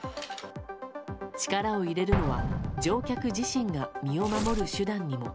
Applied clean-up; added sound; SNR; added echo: none; Explosion + Tearing; 6 dB; none.